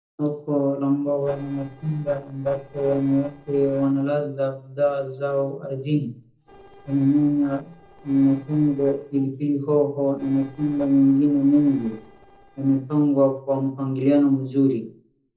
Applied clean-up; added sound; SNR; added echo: neural separator model SepFormer DNS4.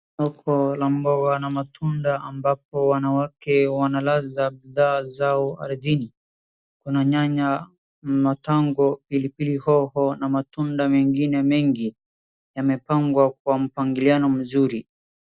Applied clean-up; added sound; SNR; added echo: none; none; none; none.